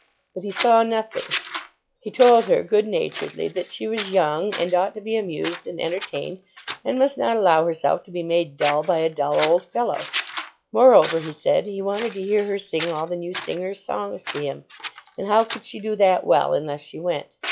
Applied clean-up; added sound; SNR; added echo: classical method log-MMSE.